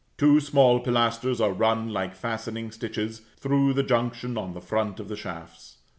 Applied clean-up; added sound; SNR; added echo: none; none; none; none.